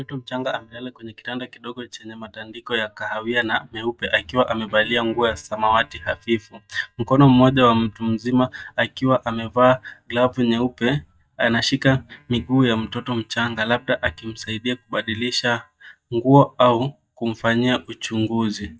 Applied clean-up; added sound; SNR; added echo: neural mask model DeepFilterNet 3.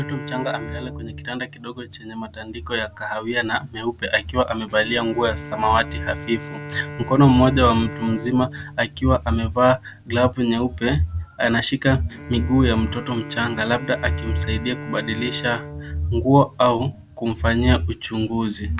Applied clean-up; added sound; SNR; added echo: none; Bowed string instrument; 15 dB; none.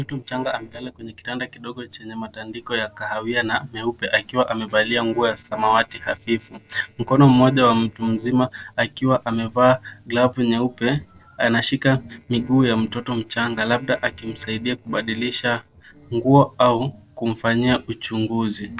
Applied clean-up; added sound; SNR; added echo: neural separator model SepFormer DNS4.